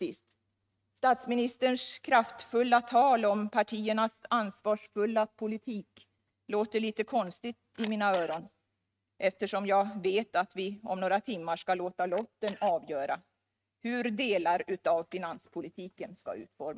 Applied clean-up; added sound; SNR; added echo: neural mask model RNNoise.